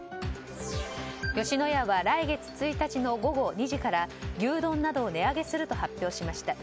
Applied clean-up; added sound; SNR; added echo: none; none; none; none.